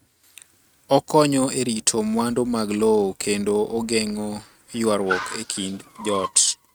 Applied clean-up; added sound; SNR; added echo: neural mask model RNNoise.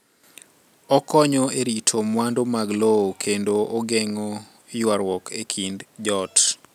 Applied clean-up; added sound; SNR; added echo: none; none; none; none.